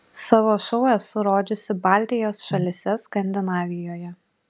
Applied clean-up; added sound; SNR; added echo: none; none; none; none.